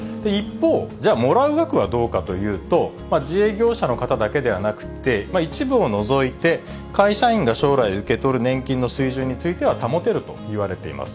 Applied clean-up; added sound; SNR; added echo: none; none; none; none.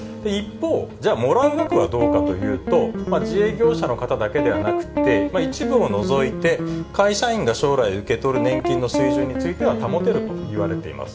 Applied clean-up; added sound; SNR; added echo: none; Guitar; 2 dB; reverberation time 0.4 s.